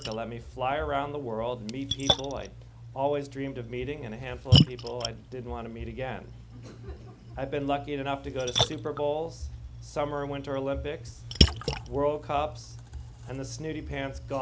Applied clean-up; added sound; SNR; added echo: none; Splash, splatter; -1 dB; none.